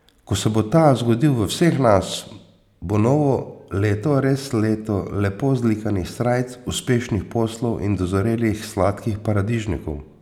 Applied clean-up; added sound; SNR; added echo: none; none; none; none.